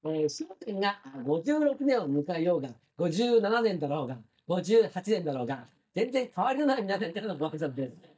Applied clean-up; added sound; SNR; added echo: neural mask model DeepFilterNet 3.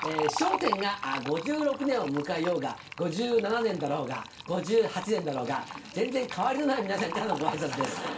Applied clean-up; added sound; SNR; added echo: none; Fill (with liquid); 9 dB; reverberation time 0.3 s.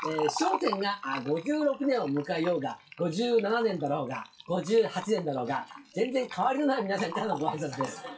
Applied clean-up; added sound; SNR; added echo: classical method WPE with log-MMSE.